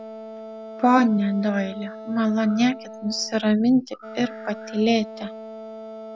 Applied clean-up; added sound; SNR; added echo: none; Wind instrument, woodwind instrument; 14 dB; none.